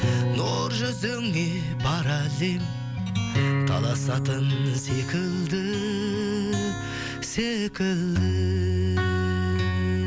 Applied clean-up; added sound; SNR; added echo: none; Musical instrument; 20 dB; none.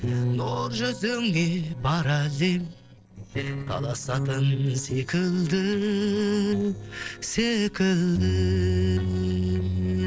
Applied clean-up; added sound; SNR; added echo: neural separator model SepFormer DNS4.